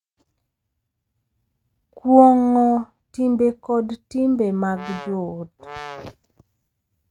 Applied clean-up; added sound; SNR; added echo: neural mask model RNNoise.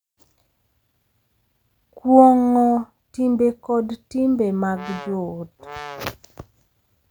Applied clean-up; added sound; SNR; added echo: none; Brass instrument; 16 dB; none.